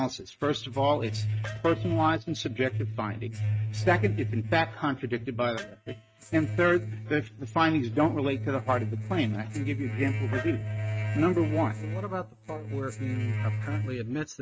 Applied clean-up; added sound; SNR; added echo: neural mask model RNNoise.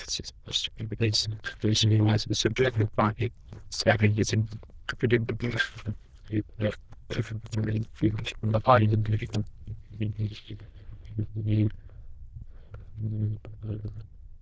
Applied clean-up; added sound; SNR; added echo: neural diffusion model UNIVERSE++.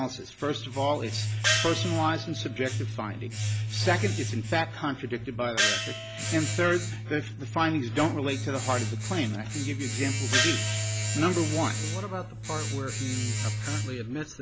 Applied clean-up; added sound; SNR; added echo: none; Gong + Domestic sounds, home sounds; 0 dB; none.